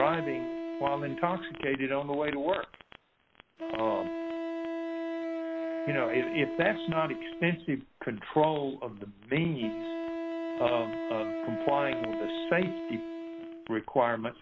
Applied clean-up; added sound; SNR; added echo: none; Wind instrument, woodwind instrument; 5 dB; none.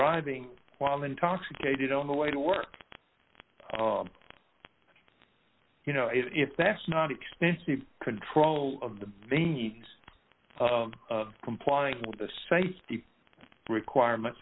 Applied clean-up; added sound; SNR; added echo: none; none; none; none.